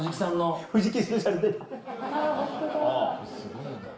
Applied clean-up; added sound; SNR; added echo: none; none; none; reverberation time 0.8 s.